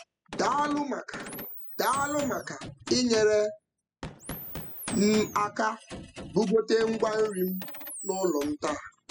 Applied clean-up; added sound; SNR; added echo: classical method spectral subtraction.